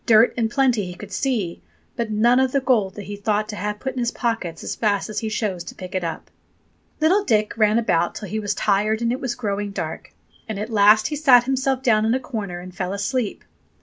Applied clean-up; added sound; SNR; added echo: none; none; none; none.